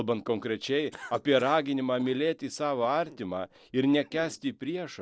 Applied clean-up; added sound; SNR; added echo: neural separator model SepFormer DNS4.